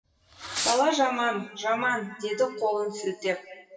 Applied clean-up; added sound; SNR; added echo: classical method WPE with log-MMSE.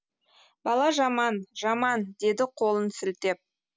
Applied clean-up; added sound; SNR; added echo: none; none; none; none.